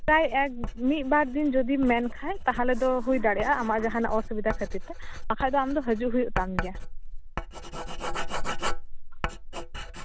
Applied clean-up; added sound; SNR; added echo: none; Writing; 3 dB; none.